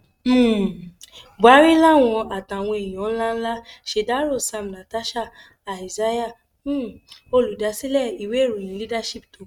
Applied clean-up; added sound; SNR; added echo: neural mask model RNNoise.